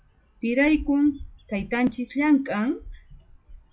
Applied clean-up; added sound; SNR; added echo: classical method log-MMSE.